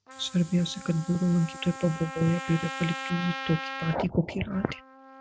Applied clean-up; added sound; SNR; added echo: none; Hiss + Trumpet; 11 dB; none.